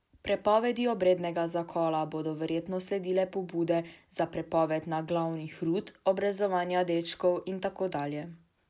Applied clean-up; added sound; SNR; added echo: none; none; none; none.